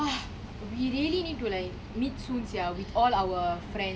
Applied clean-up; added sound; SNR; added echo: none; none; none; none.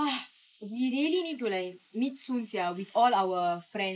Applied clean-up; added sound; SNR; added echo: neural mask model Resemble Enhance denoiser.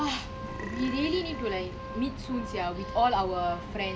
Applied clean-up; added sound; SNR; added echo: none; Organ + Burping, eructation; 12 dB; none.